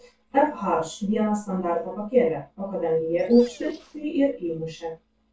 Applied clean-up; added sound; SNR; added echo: neural separator model SepFormer DNS4.